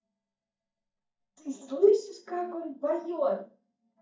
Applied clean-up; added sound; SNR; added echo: neural mask model DeepFilterNet 3.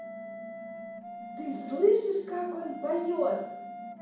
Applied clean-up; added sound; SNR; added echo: none; Wind instrument, woodwind instrument; 12 dB; reverberation time 1.2 s.